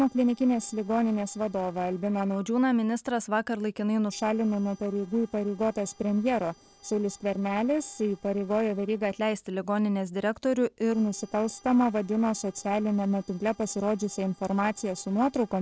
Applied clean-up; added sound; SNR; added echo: neural separator model SepFormer DNS4.